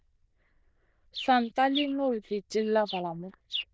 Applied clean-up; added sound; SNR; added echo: neural diffusion model UNIVERSE++.